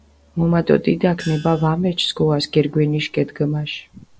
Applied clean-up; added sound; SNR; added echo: none; Gong; 18 dB; none.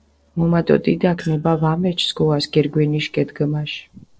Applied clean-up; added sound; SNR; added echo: neural separator model SepFormer DNS4.